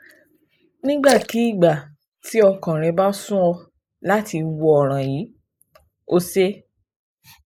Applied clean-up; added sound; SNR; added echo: neural mask model Resemble Enhance denoiser.